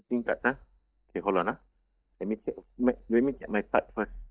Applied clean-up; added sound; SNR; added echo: neural mask model DeepFilterNet 3.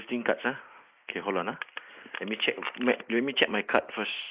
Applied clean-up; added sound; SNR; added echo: neural mask model Resemble Enhance denoiser.